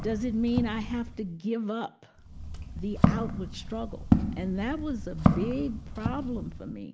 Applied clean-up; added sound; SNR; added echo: none; Walk, footsteps; -2 dB; none.